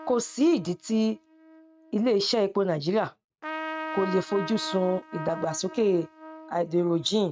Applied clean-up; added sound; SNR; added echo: neural mask model RNNoise.